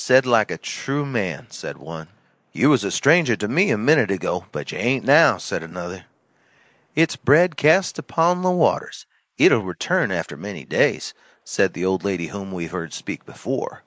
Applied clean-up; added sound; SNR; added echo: neural mask model Resemble Enhance denoiser.